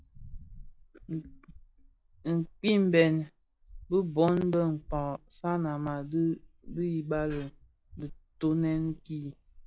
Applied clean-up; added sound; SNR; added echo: classical method log-MMSE.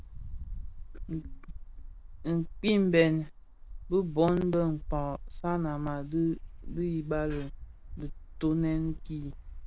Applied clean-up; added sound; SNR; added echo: none; Wind; 9 dB; none.